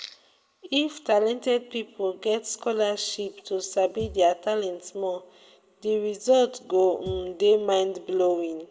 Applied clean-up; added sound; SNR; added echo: none; Thump, thud; 18 dB; reverberation time 1.7 s.